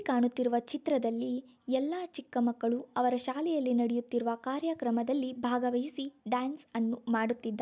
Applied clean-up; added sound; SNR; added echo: none; none; none; none.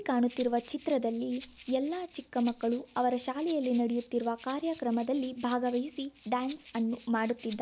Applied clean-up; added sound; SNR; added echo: none; Rattle (instrument); 19 dB; none.